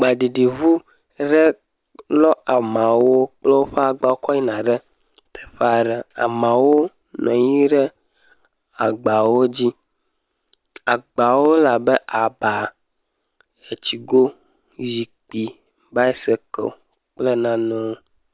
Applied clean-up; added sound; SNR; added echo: none; none; none; none.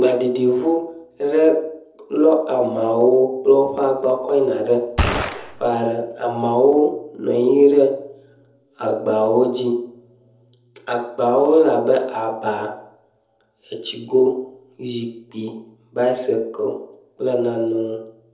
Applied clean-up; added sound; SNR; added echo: none; Gunshot, gunfire; 2 dB; reverberation time 0.7 s.